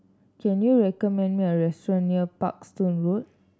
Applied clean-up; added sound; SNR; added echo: none; none; none; none.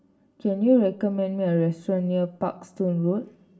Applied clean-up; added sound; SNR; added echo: none; none; none; reverberation time 0.4 s.